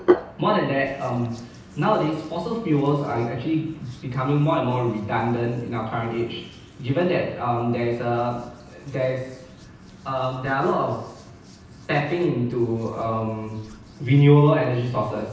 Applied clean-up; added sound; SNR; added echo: none; Hands; 12 dB; reverberation time 0.9 s.